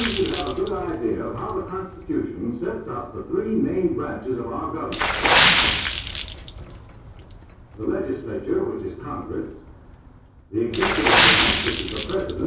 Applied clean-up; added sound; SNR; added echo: none; Water / Splash, splatter; -3 dB; reverberation time 0.6 s.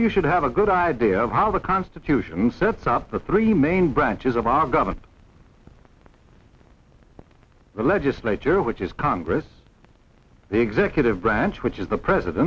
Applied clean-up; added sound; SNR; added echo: none; none; none; none.